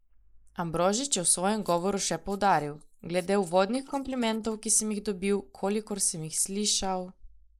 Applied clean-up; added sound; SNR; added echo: neural mask model Resemble Enhance denoiser.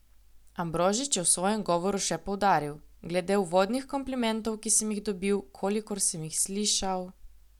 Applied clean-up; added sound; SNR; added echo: none; none; none; none.